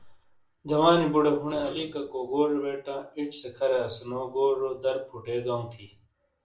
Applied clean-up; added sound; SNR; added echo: neural separator model SepFormer DNS4.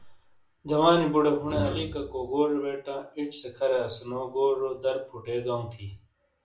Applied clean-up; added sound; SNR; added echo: none; Bowed string instrument; 7 dB; reverberation time 0.3 s.